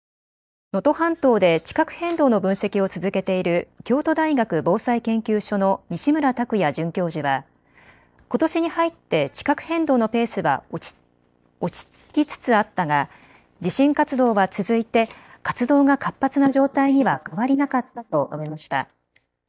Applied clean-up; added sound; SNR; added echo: neural mask model DeepFilterNet 3.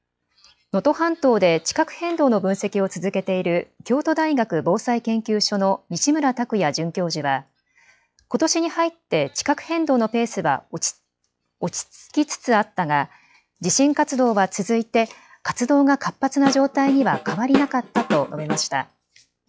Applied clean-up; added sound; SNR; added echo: classical method log-MMSE.